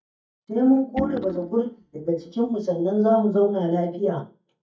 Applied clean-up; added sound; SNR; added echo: neural mask model DeepFilterNet 3.